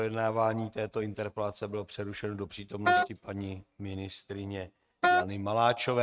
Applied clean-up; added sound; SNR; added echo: neural mask model RNNoise.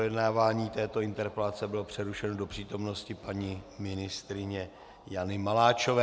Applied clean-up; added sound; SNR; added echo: none; none; none; none.